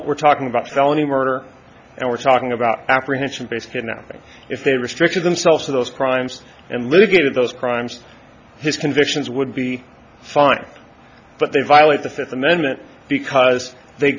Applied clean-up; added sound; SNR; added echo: none; none; none; none.